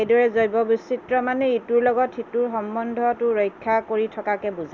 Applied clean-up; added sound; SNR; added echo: none; none; none; none.